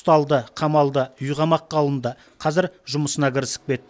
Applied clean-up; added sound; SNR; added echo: none; none; none; none.